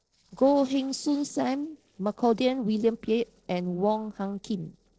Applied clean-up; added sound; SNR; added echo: neural separator model SepFormer DNS4.